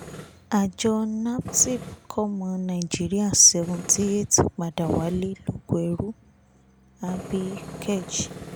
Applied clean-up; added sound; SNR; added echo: none; Tools; 17 dB; none.